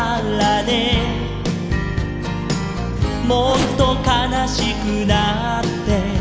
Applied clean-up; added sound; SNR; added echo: none; Race car, auto racing / Accelerating, revving, vroom; 16 dB; none.